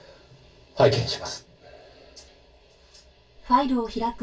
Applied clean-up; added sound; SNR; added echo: none; none; none; reverberation time 0.2 s.